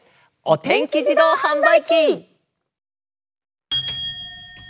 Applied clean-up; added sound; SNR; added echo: none; Cowbell; 20 dB; none.